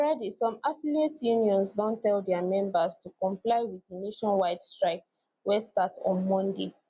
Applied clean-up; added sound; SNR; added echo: none; none; none; none.